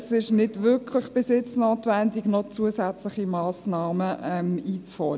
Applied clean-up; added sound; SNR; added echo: none; none; none; none.